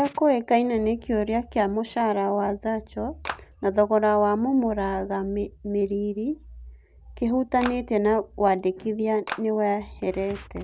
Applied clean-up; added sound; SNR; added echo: none; Clapping; 10 dB; none.